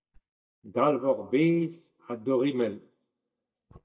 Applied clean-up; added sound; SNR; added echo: neural mask model DeepFilterNet 3.